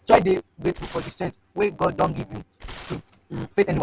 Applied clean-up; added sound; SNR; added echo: none; Tearing; 19 dB; none.